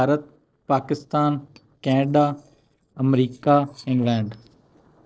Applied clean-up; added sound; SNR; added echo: neural separator model SepFormer DNS4.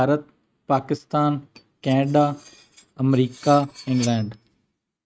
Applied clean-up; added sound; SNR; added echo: neural mask model RNNoise.